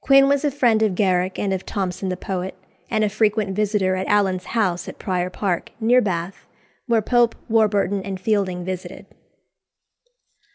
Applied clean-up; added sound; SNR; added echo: none; none; none; none.